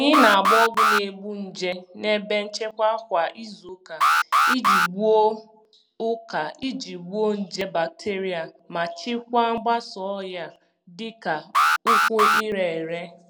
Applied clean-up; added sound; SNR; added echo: none; Alarm; -4 dB; none.